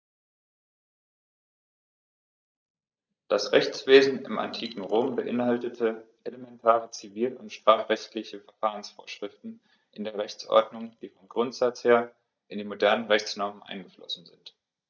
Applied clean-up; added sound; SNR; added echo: neural mask model DeepFilterNet 3.